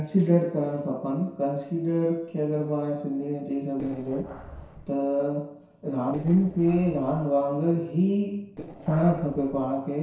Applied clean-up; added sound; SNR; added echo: neural separator model SepFormer DNS4.